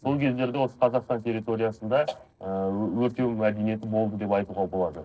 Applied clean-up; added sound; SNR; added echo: neural separator model SepFormer DNS4.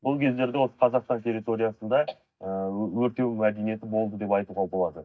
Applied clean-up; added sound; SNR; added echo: neural mask model DeepFilterNet 3.